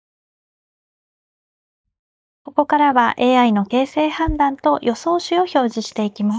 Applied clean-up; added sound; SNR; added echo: neural mask model DeepFilterNet 3.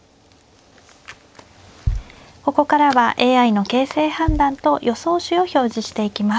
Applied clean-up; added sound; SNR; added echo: none; Bass drum; 11 dB; none.